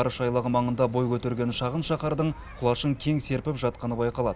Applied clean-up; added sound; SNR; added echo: none; none; none; none.